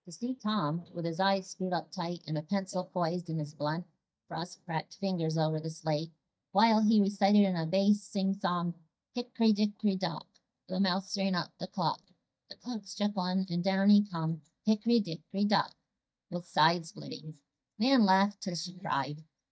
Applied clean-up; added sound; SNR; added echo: neural mask model DeepFilterNet 3.